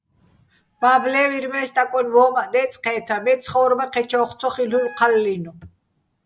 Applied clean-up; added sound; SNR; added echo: none; Wind instrument, woodwind instrument; 19 dB; none.